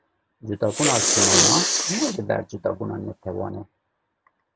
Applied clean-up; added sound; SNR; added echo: none; Respiratory sounds; -5 dB; none.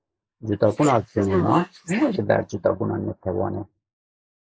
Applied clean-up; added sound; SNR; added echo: neural mask model Resemble Enhance denoiser.